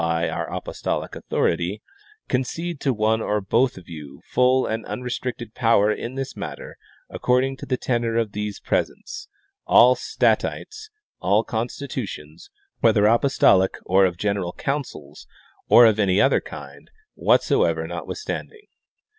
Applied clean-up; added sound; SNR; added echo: none; none; none; none.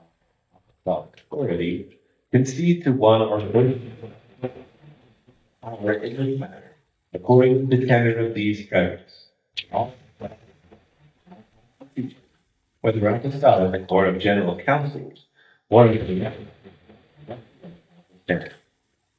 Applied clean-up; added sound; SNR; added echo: neural mask model DeepFilterNet 3.